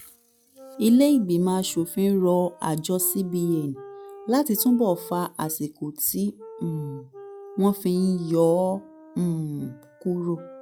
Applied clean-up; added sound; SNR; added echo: classical method log-MMSE.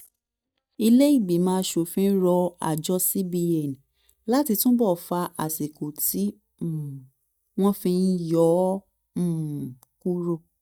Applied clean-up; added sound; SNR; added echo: neural mask model DeepFilterNet 3.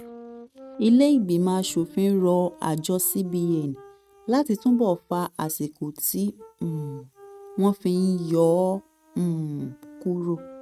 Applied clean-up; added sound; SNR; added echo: neural mask model RNNoise.